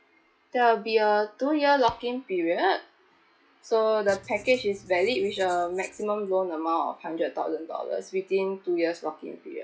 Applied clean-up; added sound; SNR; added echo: classical method log-MMSE.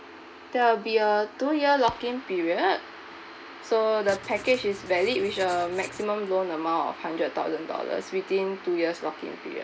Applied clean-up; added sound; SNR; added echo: none; Writing; 18 dB; none.